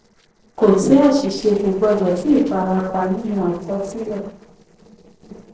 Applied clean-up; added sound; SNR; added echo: neural separator model SepFormer DNS4.